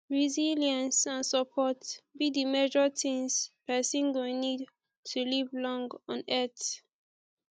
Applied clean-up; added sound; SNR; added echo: none; none; none; none.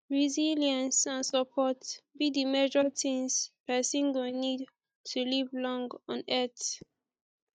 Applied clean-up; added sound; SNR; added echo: neural mask model DeepFilterNet 3.